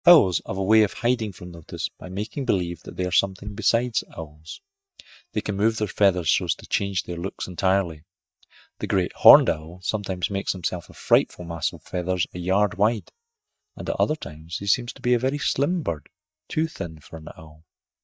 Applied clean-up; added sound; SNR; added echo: neural mask model DeepFilterNet 3.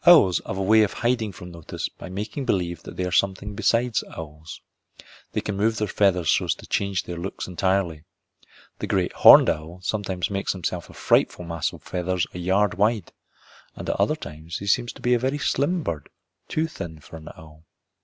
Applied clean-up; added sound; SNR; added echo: none; none; none; none.